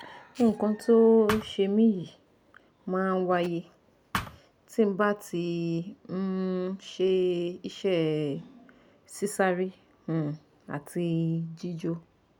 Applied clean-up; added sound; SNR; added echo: none; Thump, thud; 6 dB; none.